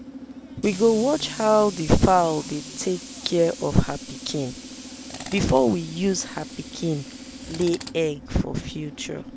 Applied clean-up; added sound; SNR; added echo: none; Tools; 14 dB; none.